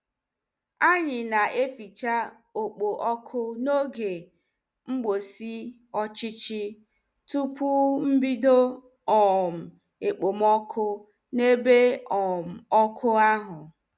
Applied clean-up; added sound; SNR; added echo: none; none; none; none.